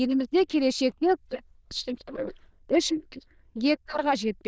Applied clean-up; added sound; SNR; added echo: neural diffusion model UNIVERSE++.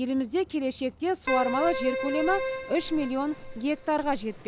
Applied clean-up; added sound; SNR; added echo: none; Keyboard (musical); 5 dB; none.